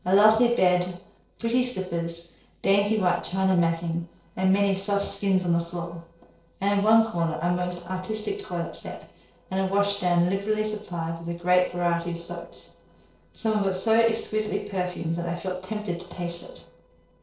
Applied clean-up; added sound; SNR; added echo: neural separator model SepFormer DNS4.